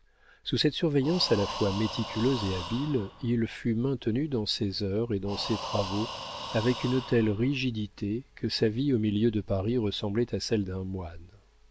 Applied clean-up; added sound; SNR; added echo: none; Breathing; 12 dB; none.